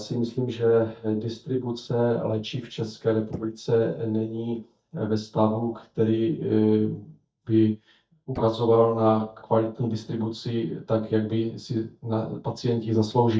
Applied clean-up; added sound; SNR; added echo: neural mask model DeepFilterNet 3.